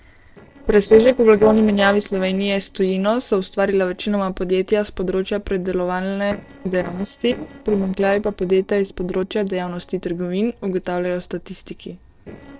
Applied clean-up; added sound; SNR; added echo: neural separator model SepFormer DNS4.